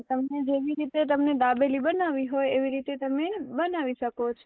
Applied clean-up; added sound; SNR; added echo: neural mask model Resemble Enhance denoiser.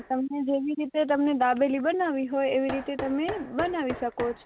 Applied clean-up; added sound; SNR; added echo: none; Knock; 15 dB; none.